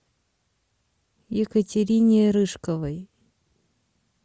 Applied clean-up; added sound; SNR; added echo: none; none; none; none.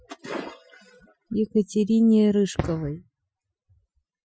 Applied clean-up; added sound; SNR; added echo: classical method Wiener filter.